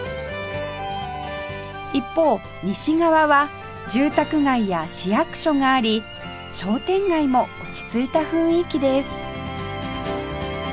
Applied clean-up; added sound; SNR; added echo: none; none; none; none.